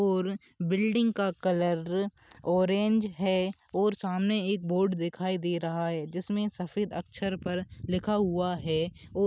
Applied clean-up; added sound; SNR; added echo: none; none; none; none.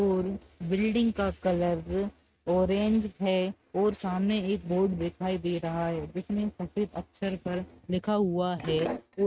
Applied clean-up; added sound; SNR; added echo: neural mask model RNNoise.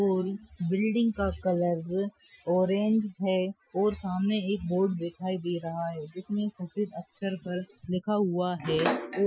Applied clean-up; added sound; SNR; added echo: classical method Wiener filter.